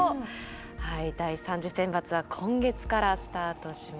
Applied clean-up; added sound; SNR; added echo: none; Boom; 20 dB; none.